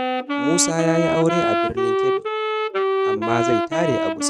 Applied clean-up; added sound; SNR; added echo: neural mask model RNNoise.